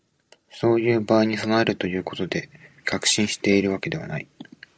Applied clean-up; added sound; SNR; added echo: neural separator model SepFormer DNS4.